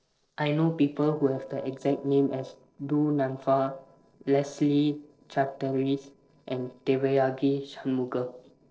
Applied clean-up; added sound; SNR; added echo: neural separator model SepFormer DNS4.